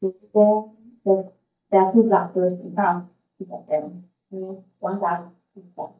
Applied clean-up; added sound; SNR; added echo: neural mask model DeepFilterNet 3.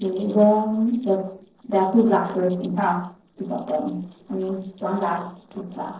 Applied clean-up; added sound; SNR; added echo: neural separator model SepFormer DNS4.